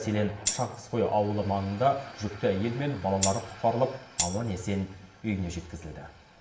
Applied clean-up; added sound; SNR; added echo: none; Tambourine; 4 dB; reverberation time 0.6 s.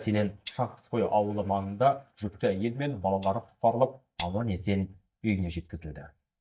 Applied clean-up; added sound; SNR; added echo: neural mask model DeepFilterNet 3.